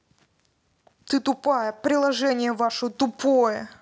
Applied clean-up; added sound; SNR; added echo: none; none; none; none.